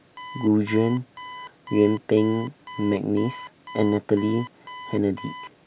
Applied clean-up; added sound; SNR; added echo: none; Alarm; 16 dB; none.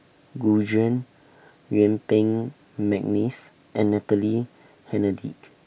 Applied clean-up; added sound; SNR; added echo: none; none; none; none.